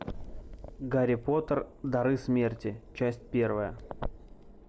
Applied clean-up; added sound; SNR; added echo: none; none; none; none.